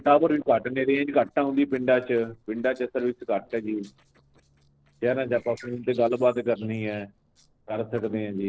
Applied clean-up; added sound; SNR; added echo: neural separator model SepFormer DNS4.